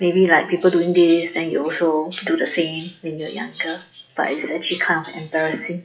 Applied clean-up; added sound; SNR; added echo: classical method WPE with log-MMSE.